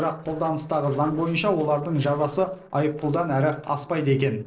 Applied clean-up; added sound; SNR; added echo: neural separator model SepFormer DNS4.